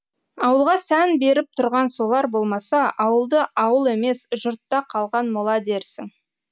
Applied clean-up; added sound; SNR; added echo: none; none; none; none.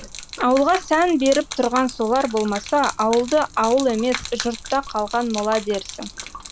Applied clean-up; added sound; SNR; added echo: none; Gurgling / Liquid; 13 dB; none.